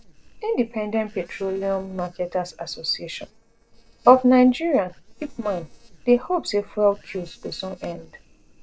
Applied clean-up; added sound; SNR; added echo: neural separator model SepFormer DNS4.